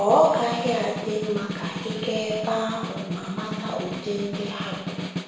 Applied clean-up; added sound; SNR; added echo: none; Snare drum; 7 dB; reverberation time 0.9 s.